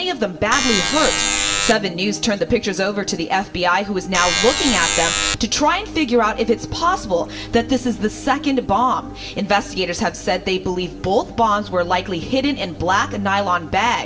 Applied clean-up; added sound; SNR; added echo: none; Alarm; 0 dB; reverberation time 0.6 s.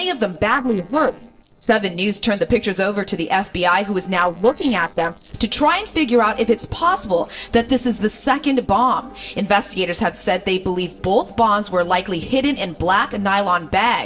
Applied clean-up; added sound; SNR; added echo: neural separator model SepFormer DNS4.